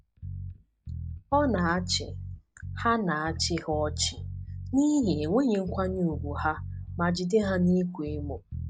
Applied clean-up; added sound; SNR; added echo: none; Bass guitar; 9 dB; none.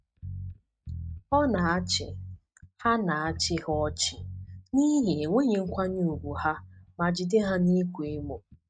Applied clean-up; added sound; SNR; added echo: neural mask model RNNoise.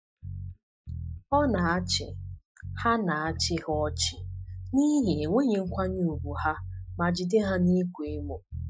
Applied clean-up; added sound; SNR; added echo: classical method Wiener filter.